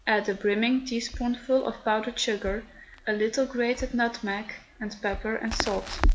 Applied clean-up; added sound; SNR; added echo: none; Crackle; 5 dB; none.